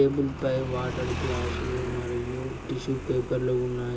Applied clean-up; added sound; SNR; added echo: none; Motorcycle; 6 dB; reverberation time 0.2 s.